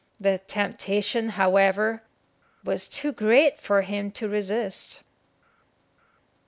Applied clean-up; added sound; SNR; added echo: none; none; none; none.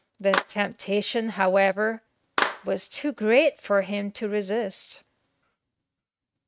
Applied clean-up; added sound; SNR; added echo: neural mask model RNNoise.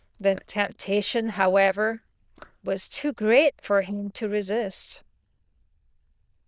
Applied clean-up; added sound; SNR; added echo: neural diffusion model UNIVERSE++.